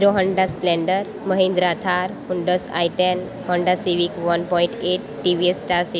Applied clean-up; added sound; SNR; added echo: none; none; none; none.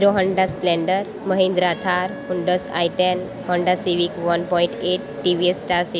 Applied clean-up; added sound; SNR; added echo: none; Wind instrument, woodwind instrument; 19 dB; none.